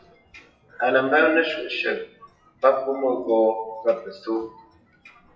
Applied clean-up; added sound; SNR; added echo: classical method WPE with log-MMSE.